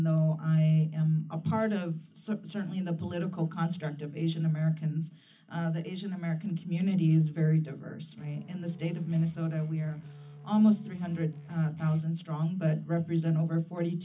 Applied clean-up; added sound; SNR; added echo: none; Guitar; 19 dB; reverberation time 0.4 s.